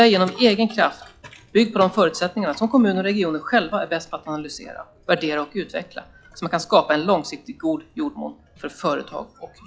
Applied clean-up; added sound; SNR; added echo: classical method log-MMSE.